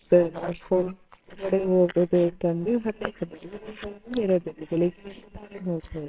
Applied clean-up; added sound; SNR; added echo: neural separator model SepFormer WHAMR!.